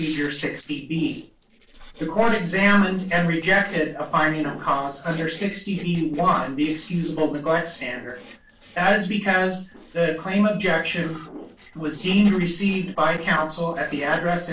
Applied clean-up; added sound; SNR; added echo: neural separator model SepFormer DNS4.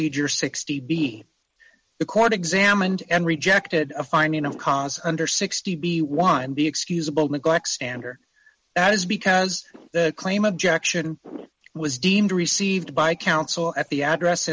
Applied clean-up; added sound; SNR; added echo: none; none; none; none.